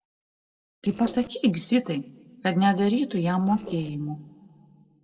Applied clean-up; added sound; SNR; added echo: neural separator model SepFormer DNS4.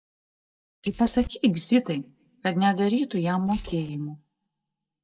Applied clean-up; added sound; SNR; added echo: neural mask model DeepFilterNet 3.